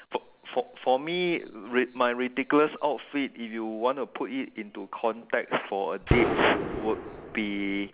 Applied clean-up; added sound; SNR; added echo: none; Gunshot, gunfire; 1 dB; none.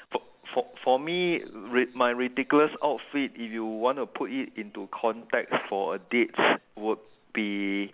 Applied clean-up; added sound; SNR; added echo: none; none; none; none.